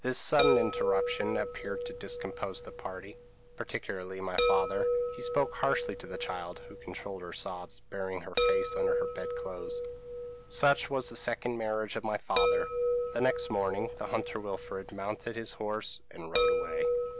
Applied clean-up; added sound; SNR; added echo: none; Chime; 0 dB; none.